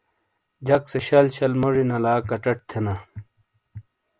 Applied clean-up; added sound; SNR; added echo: none; none; none; none.